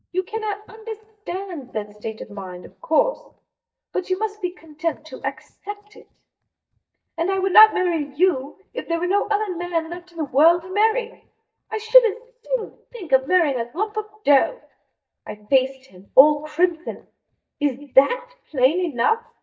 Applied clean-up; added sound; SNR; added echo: neural mask model DeepFilterNet 3.